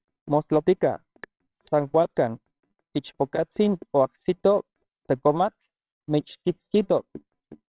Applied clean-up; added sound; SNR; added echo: neural separator model SepFormer WHAMR!.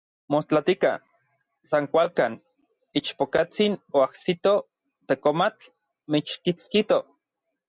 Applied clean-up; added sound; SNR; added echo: none; none; none; none.